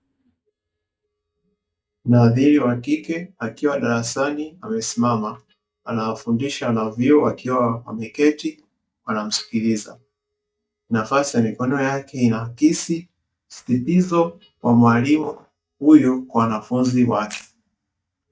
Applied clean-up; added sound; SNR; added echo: neural mask model DeepFilterNet 3.